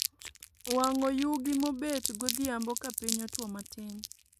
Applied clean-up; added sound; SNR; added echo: neural mask model RNNoise.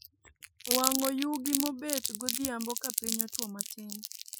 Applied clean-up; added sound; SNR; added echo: classical method Wiener filter.